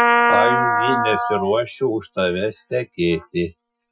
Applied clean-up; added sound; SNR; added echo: classical method Wiener filter.